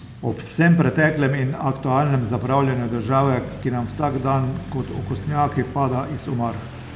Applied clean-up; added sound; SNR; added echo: none; Truck; 13 dB; none.